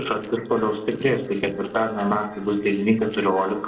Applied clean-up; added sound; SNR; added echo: neural separator model SepFormer DNS4.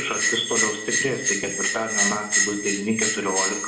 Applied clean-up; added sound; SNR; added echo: none; Bell; -2 dB; reverberation time 0.7 s.